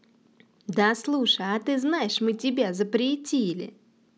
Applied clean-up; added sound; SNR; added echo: none; none; none; none.